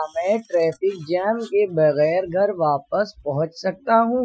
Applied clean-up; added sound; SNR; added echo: classical method Wiener filter.